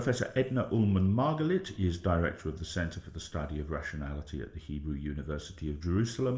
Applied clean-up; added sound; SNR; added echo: none; none; none; reverberation time 1.3 s.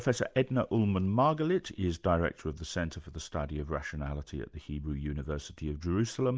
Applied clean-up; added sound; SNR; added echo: none; none; none; none.